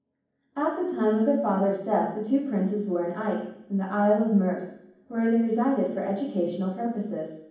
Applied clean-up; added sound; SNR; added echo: none; none; none; reverberation time 1.2 s.